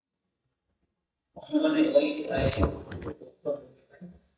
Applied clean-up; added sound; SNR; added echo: neural mask model DeepFilterNet 3.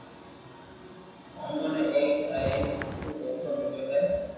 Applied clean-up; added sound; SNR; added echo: none; Walk, footsteps; 4 dB; reverberation time 1.2 s.